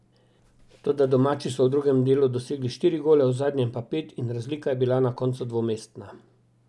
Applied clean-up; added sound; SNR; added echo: none; none; none; none.